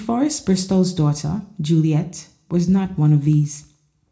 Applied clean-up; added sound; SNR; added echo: none; none; none; reverberation time 0.4 s.